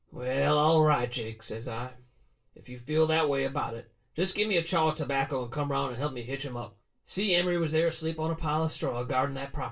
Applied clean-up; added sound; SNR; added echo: none; none; none; reverberation time 0.2 s.